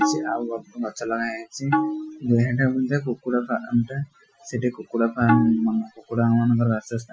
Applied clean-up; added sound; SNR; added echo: classical method Wiener filter.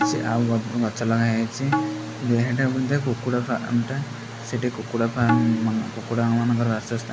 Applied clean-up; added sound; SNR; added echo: none; Tabla; 7 dB; none.